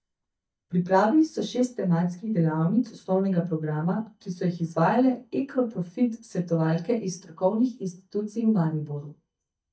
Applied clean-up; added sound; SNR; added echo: neural mask model DeepFilterNet 3.